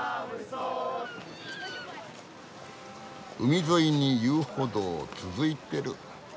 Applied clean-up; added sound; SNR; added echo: none; none; none; none.